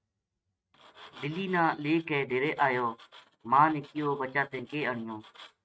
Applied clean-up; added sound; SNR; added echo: neural mask model RNNoise.